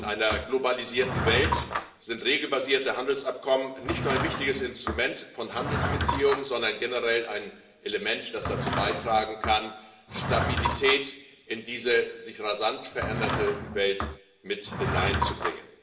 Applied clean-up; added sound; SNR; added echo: none; Drawer open or close / Wood; 4 dB; reverberation time 0.8 s.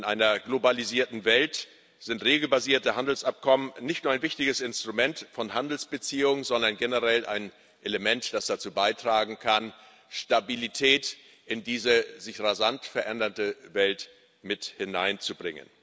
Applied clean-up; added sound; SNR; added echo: none; none; none; none.